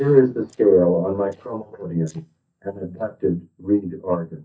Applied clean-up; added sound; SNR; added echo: neural mask model DeepFilterNet 3.